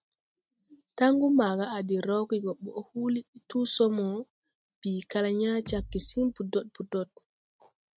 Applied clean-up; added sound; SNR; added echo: neural mask model RNNoise.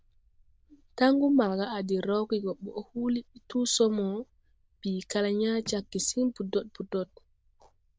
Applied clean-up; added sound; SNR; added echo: neural diffusion model UNIVERSE++.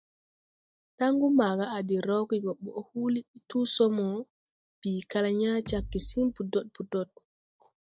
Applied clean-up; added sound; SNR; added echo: neural mask model DeepFilterNet 3.